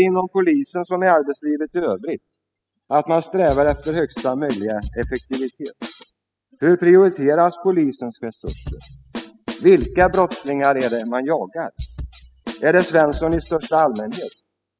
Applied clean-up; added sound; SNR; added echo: classical method spectral subtraction.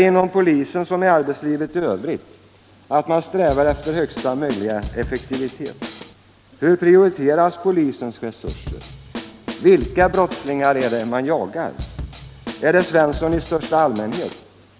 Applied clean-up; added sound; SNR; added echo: none; Drum kit; 13 dB; none.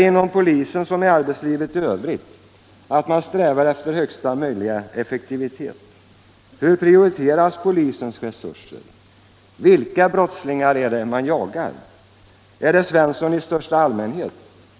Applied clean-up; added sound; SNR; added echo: none; none; none; none.